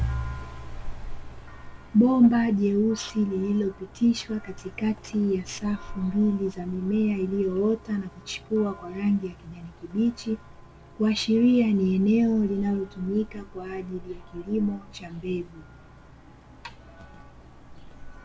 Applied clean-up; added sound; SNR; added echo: none; Church bell; 16 dB; none.